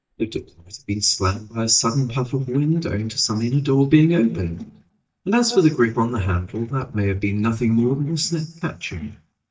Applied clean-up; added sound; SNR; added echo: neural mask model DeepFilterNet 3.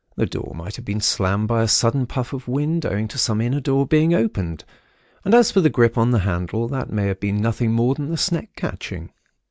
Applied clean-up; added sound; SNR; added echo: none; none; none; none.